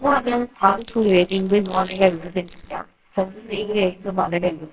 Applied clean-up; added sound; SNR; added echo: neural separator model SepFormer WHAMR!.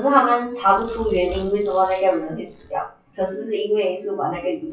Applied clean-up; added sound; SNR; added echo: classical method WPE with log-MMSE.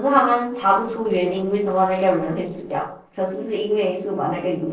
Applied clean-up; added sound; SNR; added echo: neural separator model SepFormer DNS4.